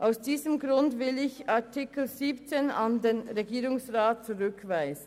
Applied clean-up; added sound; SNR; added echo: none; none; none; none.